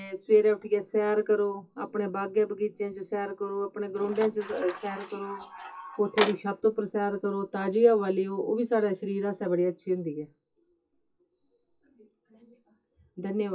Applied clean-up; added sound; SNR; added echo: classical method WPE with log-MMSE.